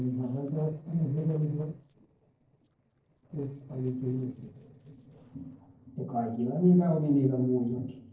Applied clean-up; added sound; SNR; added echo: neural separator model SepFormer DNS4.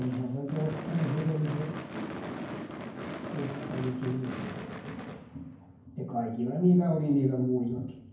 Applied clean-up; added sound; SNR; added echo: none; Gunshot, gunfire / Fireworks; 10 dB; reverberation time 0.9 s.